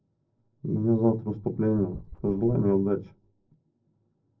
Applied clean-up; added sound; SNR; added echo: neural separator model SepFormer DNS4.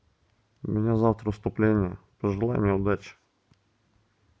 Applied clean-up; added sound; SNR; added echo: none; none; none; none.